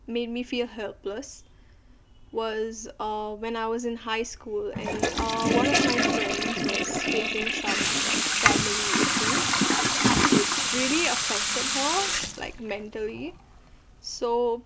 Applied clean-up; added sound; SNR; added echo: none; Toilet flush / Water tap, faucet; -4 dB; none.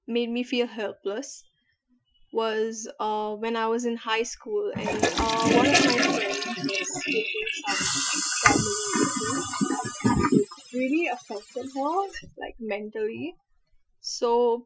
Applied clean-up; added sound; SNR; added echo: classical method Wiener filter.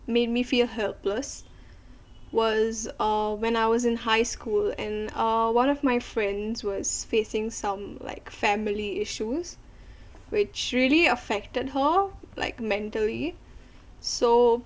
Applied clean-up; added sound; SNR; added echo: none; none; none; none.